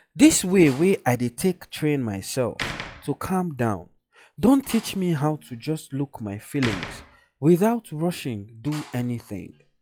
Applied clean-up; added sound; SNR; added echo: classical method log-MMSE.